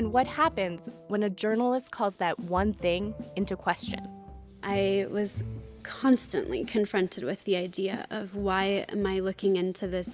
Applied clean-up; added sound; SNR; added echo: none; none; none; none.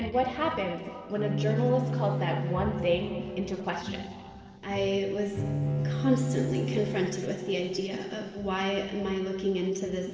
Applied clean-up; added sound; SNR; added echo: none; Bowed string instrument; 3 dB; reverberation time 2.2 s.